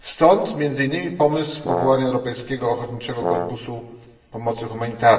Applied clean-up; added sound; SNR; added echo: none; Brass instrument; 5 dB; reverberation time 1.0 s.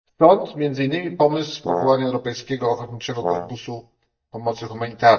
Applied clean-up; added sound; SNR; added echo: neural mask model DeepFilterNet 3.